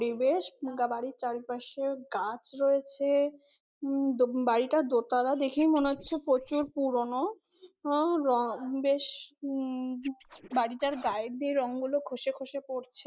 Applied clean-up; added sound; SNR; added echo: neural mask model Resemble Enhance denoiser.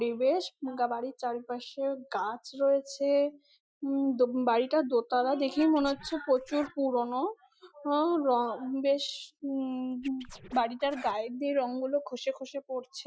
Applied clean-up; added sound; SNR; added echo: classical method Wiener filter.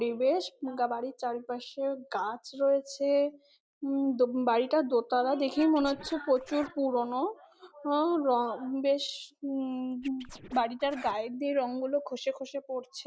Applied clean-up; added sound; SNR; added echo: none; Scratching (performance technique); 18 dB; none.